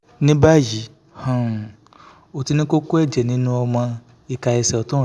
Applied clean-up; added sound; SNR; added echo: none; none; none; none.